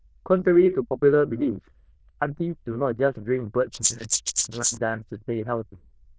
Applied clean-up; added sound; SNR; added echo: neural diffusion model UNIVERSE++.